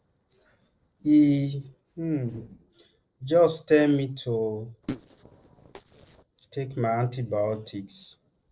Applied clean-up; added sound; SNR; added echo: neural separator model SepFormer DNS4.